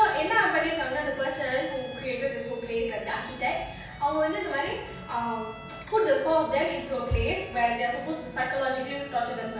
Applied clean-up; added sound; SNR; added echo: none; Bowed string instrument; 20 dB; reverberation time 0.9 s.